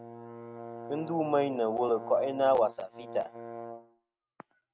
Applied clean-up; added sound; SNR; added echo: neural mask model RNNoise.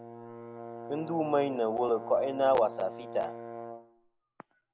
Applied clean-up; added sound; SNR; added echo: none; Brass instrument; 12 dB; none.